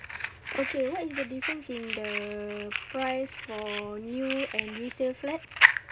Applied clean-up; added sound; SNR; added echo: none; Fire; -3 dB; reverberation time 0.2 s.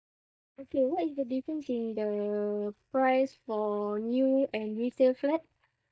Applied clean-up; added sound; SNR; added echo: neural mask model DeepFilterNet 3.